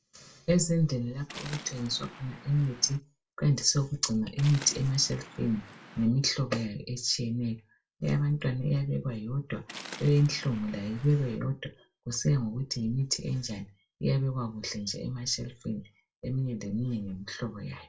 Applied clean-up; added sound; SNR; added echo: none; Waves, surf; 18 dB; reverberation time 0.2 s.